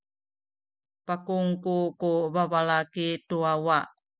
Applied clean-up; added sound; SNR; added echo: none; none; none; none.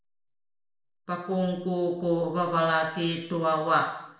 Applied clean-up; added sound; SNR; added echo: none; none; none; reverberation time 0.7 s.